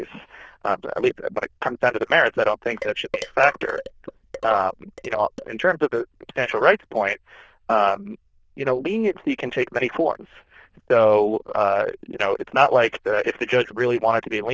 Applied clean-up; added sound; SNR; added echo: neural diffusion model UNIVERSE++.